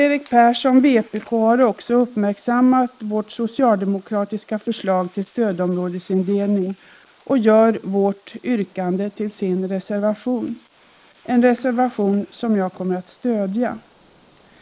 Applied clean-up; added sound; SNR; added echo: neural mask model Resemble Enhance denoiser.